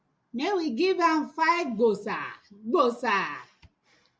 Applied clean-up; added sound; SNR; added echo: none; none; none; none.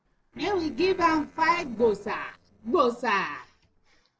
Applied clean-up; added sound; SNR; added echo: neural separator model SepFormer DNS4.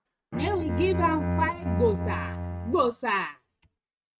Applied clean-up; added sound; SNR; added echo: neural mask model RNNoise.